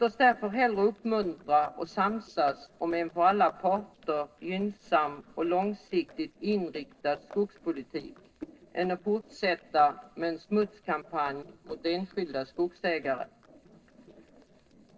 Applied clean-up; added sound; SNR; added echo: neural separator model SepFormer DNS4.